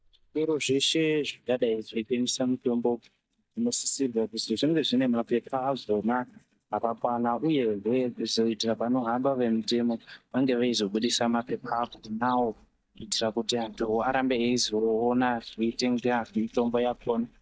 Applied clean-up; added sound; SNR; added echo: neural mask model DeepFilterNet 3.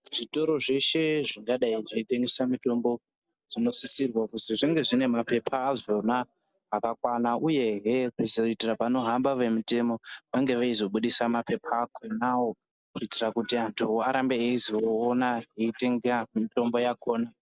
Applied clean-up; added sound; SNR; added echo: none; none; none; none.